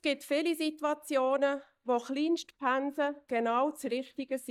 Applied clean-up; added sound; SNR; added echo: neural mask model DeepFilterNet 3.